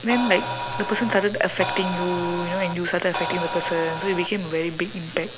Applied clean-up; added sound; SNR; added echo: none; Crash cymbal; 5 dB; none.